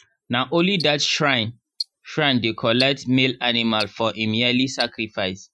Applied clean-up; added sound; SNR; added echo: classical method Wiener filter.